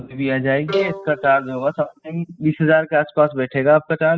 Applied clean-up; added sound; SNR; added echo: classical method spectral subtraction.